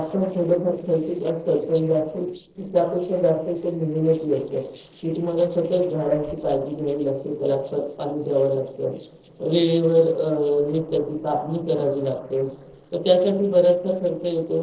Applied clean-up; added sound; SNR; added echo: neural separator model SepFormer DNS4.